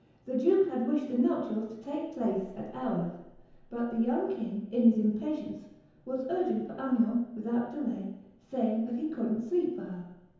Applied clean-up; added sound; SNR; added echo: none; none; none; reverberation time 0.9 s.